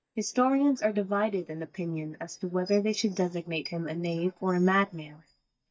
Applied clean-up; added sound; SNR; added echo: neural mask model DeepFilterNet 3.